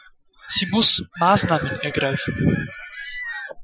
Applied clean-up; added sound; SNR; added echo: classical method Wiener filter.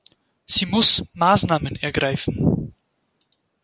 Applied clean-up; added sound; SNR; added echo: none; none; none; none.